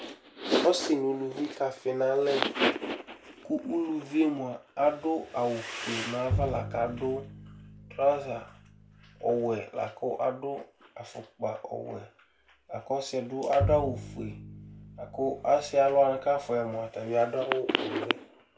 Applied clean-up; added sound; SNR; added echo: none; Bowed string instrument; 8 dB; none.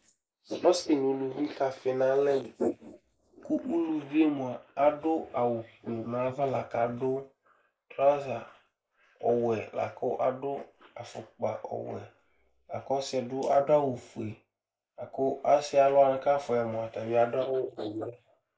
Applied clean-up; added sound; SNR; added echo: neural mask model Resemble Enhance denoiser.